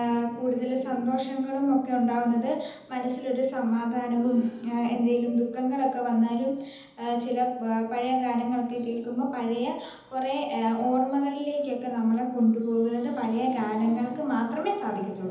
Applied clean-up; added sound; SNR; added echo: none; Piano; 19 dB; reverberation time 1.3 s.